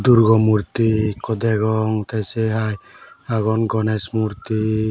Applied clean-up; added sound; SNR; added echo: none; none; none; none.